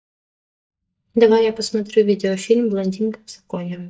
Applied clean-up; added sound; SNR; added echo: neural mask model DeepFilterNet 3.